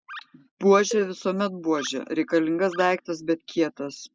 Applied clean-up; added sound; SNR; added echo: neural mask model Resemble Enhance denoiser.